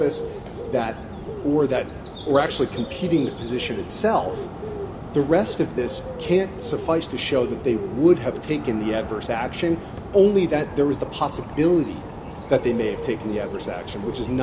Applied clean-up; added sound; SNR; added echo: none; Bird; 9 dB; none.